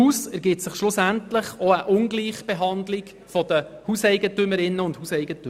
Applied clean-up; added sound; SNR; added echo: none; none; none; none.